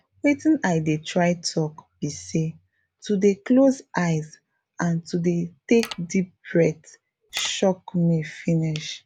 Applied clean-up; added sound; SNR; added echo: none; Mechanisms; 12 dB; none.